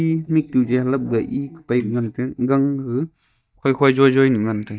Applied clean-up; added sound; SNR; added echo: neural mask model DeepFilterNet 3.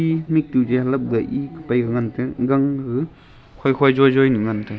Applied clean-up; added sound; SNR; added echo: none; none; none; none.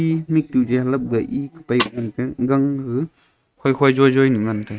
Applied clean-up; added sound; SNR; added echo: neural mask model RNNoise.